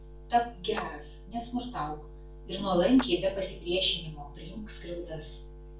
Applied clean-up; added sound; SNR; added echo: none; Clapping; 17 dB; reverberation time 0.3 s.